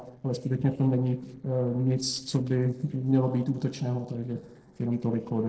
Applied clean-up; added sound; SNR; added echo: neural separator model SepFormer DNS4.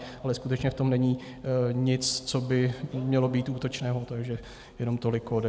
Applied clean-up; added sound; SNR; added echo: none; none; none; none.